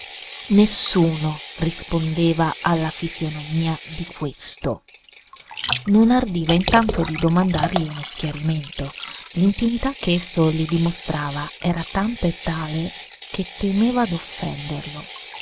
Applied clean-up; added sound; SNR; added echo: none; Ratchet, pawl + Liquid; 12 dB; none.